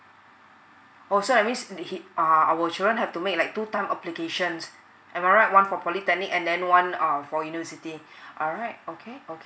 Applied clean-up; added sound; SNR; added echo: none; none; none; none.